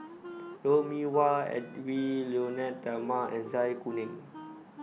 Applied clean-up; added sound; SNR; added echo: none; Wind instrument, woodwind instrument; 15 dB; none.